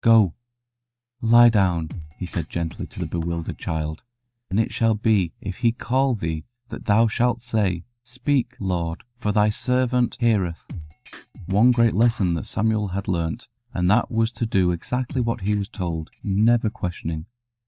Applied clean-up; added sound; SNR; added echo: neural mask model DeepFilterNet 3.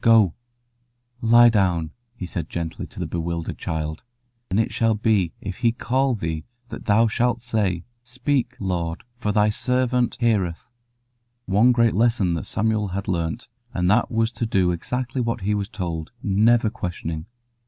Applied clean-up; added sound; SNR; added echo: none; none; none; none.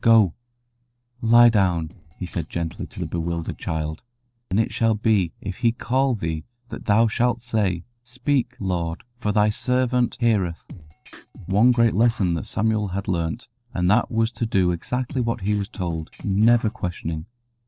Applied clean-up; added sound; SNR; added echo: neural separator model SepFormer DNS4.